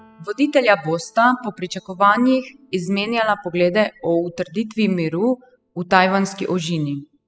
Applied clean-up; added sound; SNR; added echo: classical method spectral subtraction.